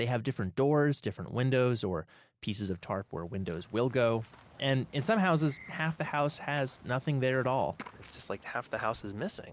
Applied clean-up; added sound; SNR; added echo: none; none; none; none.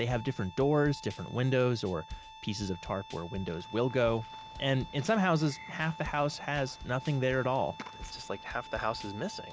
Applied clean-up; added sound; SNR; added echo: none; Bowed string instrument + Drum kit; 15 dB; none.